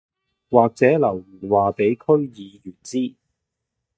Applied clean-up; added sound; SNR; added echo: neural mask model DeepFilterNet 3.